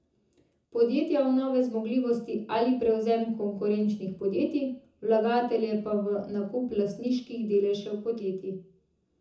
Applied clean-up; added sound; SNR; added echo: none; none; none; reverberation time 0.5 s.